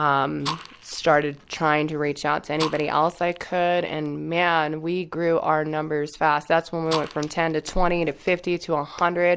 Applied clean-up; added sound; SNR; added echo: none; Fire; 14 dB; none.